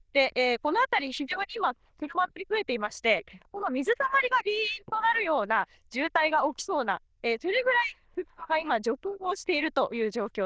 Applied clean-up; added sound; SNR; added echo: neural diffusion model UNIVERSE++.